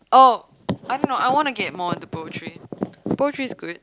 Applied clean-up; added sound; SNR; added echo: none; none; none; none.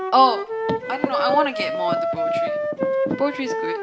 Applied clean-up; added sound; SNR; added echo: none; Wind instrument, woodwind instrument; 1 dB; reverberation time 0.4 s.